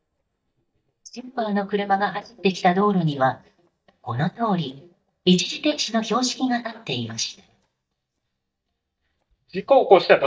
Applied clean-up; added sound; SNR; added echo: neural mask model DeepFilterNet 3.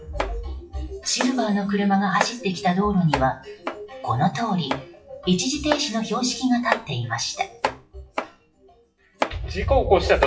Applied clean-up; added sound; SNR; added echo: classical method WPE with log-MMSE.